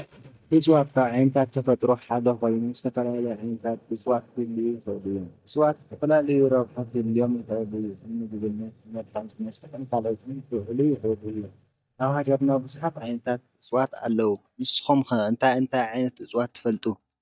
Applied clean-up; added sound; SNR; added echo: neural mask model DeepFilterNet 3.